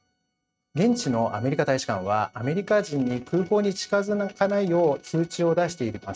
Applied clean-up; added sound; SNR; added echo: neural mask model RNNoise.